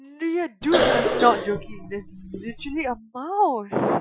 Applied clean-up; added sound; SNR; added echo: classical method Wiener filter.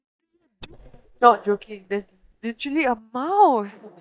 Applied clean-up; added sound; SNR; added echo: neural mask model DeepFilterNet 3.